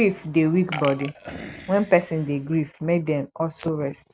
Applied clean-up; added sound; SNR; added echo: none; Burping, eructation; 14 dB; none.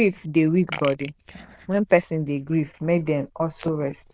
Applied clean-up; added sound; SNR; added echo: neural diffusion model UNIVERSE++.